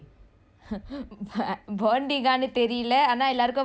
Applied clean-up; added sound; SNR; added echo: none; none; none; none.